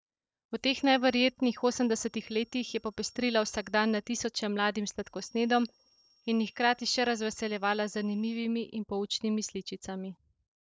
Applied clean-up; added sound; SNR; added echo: neural separator model SepFormer DNS4.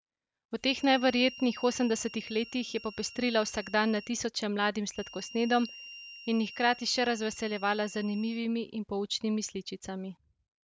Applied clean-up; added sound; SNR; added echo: none; Harmonica; 18 dB; none.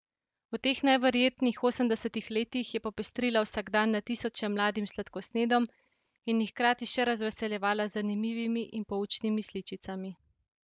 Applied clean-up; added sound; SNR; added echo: none; none; none; none.